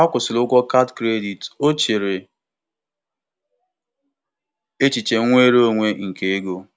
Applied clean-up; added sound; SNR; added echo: none; none; none; none.